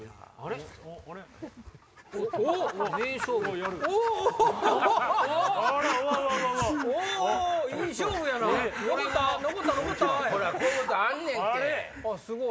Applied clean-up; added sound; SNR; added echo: none; none; none; none.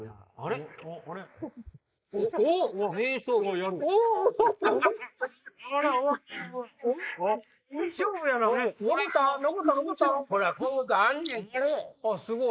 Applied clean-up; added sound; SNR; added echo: neural mask model Resemble Enhance denoiser.